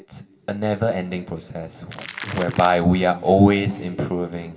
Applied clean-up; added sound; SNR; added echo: none; Crackle; 12 dB; reverberation time 2.0 s.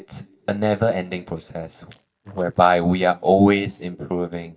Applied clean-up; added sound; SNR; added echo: neural mask model DeepFilterNet 3.